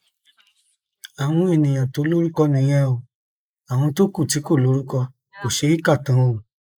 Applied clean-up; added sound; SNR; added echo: neural mask model Resemble Enhance denoiser.